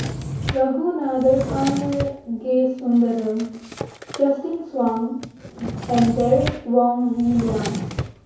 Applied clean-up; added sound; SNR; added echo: none; Drawer open or close; 9 dB; reverberation time 0.6 s.